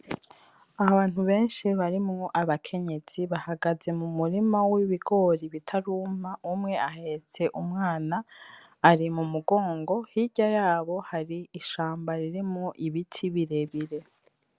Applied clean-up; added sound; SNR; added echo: none; none; none; none.